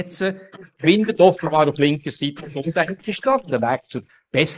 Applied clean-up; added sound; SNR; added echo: neural mask model Resemble Enhance denoiser.